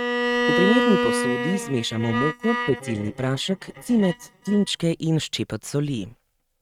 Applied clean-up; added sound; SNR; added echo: neural mask model RNNoise.